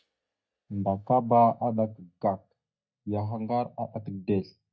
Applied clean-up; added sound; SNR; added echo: neural mask model DeepFilterNet 3.